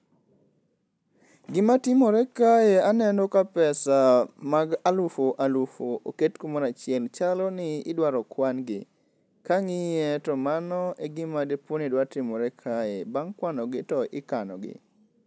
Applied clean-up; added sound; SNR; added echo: none; none; none; none.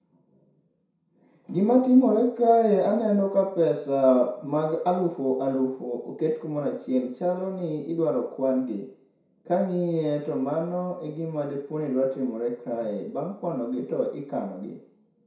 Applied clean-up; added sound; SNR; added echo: none; none; none; reverberation time 0.6 s.